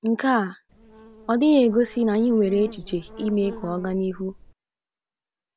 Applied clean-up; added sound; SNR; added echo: none; Buzz; 18 dB; none.